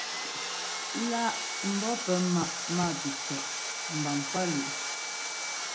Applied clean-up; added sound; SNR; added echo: none; Sawing; 1 dB; reverberation time 0.4 s.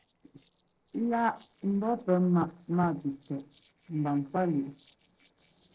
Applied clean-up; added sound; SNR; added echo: neural separator model SepFormer DNS4.